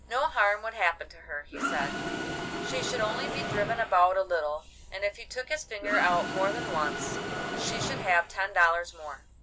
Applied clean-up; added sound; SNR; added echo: none; Mechanisms; 6 dB; none.